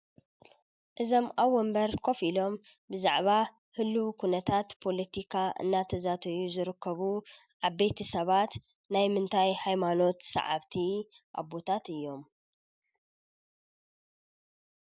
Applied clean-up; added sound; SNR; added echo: none; none; none; none.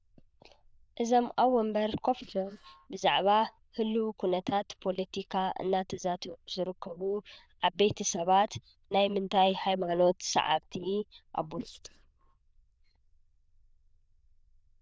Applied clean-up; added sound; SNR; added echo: neural diffusion model UNIVERSE++.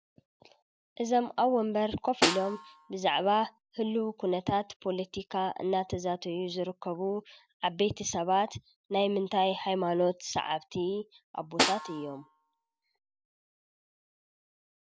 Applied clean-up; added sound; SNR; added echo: none; Snare drum; 3 dB; none.